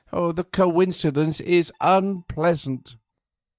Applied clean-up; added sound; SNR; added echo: neural mask model DeepFilterNet 3.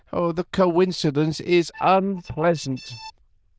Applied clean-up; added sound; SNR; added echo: neural diffusion model UNIVERSE++.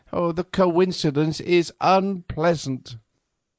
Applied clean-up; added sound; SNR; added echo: neural mask model Resemble Enhance denoiser.